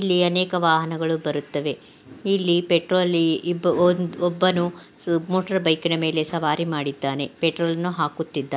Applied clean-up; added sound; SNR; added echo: none; none; none; none.